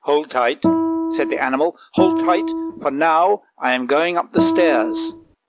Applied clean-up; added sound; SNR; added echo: none; Guitar; 0 dB; none.